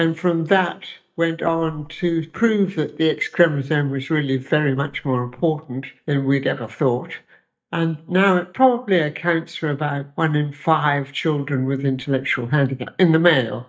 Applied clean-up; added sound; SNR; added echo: neural mask model DeepFilterNet 3.